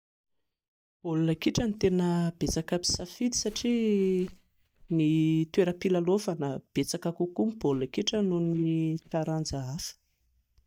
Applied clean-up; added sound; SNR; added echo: neural mask model DeepFilterNet 3.